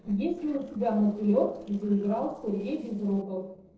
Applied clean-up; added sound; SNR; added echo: neural separator model SepFormer DNS4.